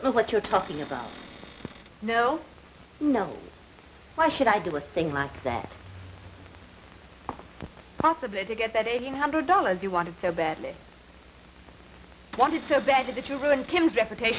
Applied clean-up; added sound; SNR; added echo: none; Cupboard open or close / Door; 16 dB; none.